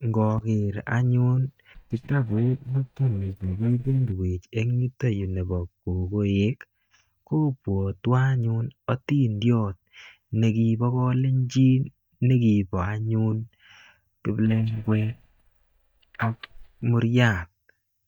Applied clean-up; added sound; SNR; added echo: neural mask model DeepFilterNet 3.